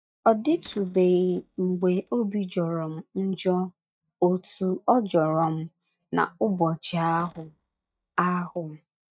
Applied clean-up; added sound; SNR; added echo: neural mask model DeepFilterNet 3.